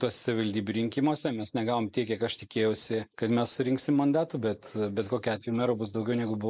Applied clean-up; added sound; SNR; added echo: neural mask model Resemble Enhance denoiser.